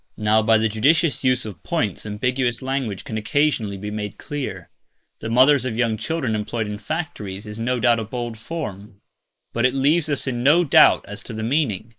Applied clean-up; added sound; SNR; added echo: neural mask model Resemble Enhance denoiser.